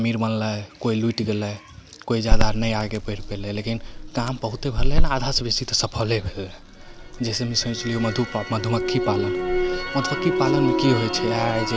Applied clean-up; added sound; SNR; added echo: none; Crackle; -1 dB; none.